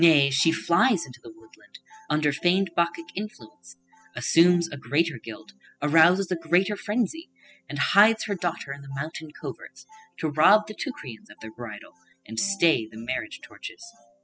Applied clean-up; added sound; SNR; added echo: classical method spectral subtraction.